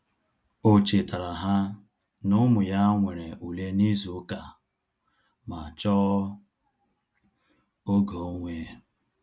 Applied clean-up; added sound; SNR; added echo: none; none; none; none.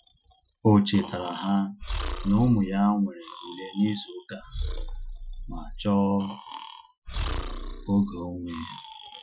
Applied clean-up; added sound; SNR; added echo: classical method Wiener filter.